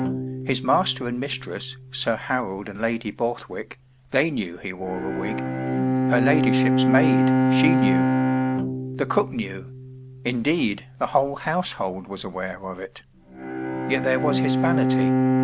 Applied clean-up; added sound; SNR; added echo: none; Bowed string instrument; -2 dB; none.